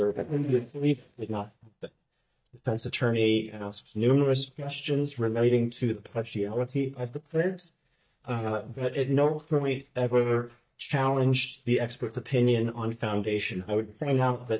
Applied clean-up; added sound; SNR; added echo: neural mask model DeepFilterNet 3.